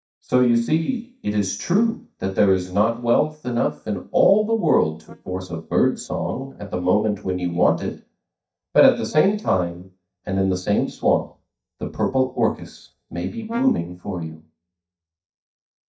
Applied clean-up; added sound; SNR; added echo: neural mask model DeepFilterNet 3.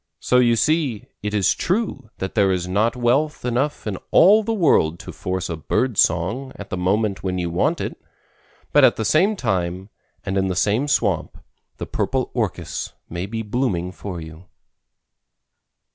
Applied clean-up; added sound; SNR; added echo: none; none; none; none.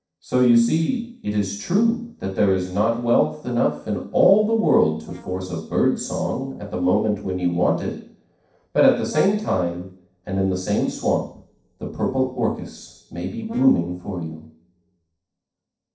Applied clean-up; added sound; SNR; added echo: neural separator model SepFormer DNS4.